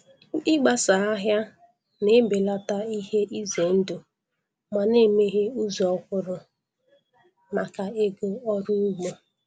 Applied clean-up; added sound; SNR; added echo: none; none; none; none.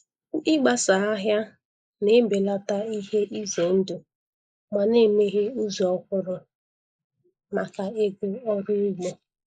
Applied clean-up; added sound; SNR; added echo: neural mask model Resemble Enhance denoiser.